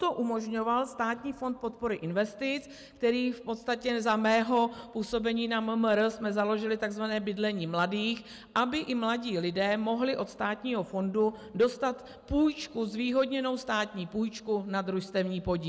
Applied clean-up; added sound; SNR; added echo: none; none; none; none.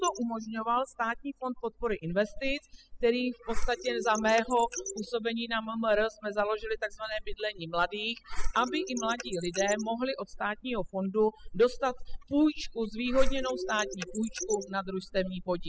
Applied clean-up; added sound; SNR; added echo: classical method spectral subtraction.